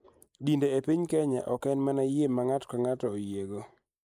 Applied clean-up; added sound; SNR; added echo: neural mask model Resemble Enhance denoiser.